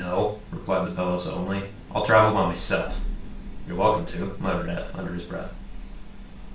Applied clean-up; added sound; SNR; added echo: none; Thunder / Rain; 9 dB; reverberation time 0.3 s.